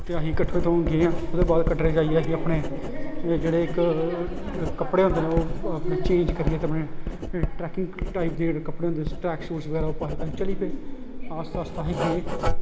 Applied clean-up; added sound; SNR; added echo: none; Writing; 0 dB; none.